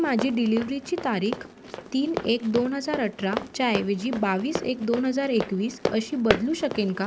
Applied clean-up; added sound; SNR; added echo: none; Run; 8 dB; none.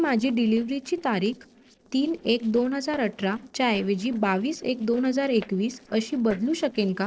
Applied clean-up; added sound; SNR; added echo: neural separator model SepFormer DNS4.